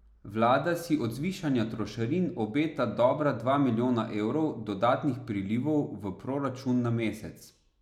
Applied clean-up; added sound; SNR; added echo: none; none; none; none.